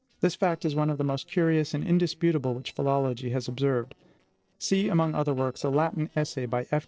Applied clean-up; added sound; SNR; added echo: neural separator model SepFormer DNS4.